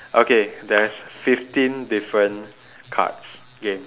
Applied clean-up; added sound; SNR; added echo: none; none; none; none.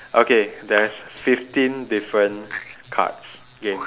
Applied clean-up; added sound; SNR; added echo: none; Respiratory sounds; 19 dB; none.